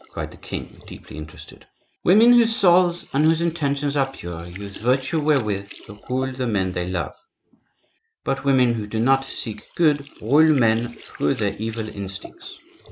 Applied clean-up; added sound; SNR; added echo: none; Sink (filling or washing); 17 dB; none.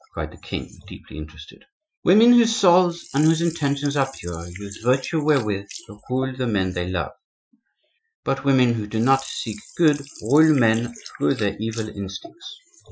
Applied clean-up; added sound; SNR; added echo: classical method Wiener filter.